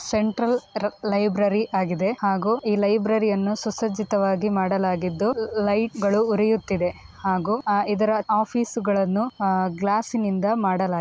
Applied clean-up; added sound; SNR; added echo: none; none; none; none.